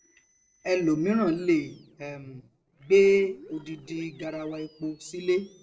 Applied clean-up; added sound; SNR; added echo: neural separator model SepFormer DNS4.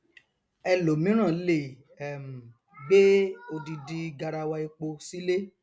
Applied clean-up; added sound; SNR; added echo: none; none; none; none.